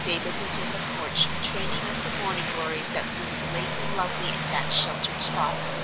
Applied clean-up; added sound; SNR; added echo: none; Vehicle; 6 dB; none.